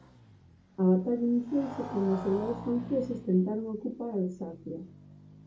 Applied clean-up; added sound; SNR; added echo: none; Motorcycle; 15 dB; none.